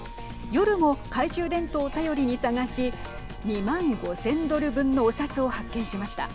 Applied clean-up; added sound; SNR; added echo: none; Church bell; 13 dB; none.